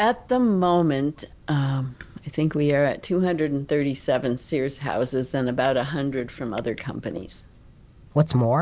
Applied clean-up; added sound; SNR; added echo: none; none; none; none.